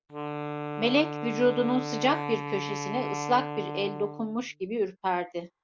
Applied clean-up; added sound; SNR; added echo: none; Wind instrument, woodwind instrument; 6 dB; none.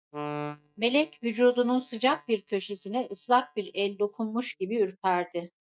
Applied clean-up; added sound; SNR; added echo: neural mask model DeepFilterNet 3.